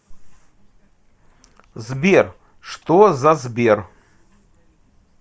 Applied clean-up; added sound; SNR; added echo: none; none; none; none.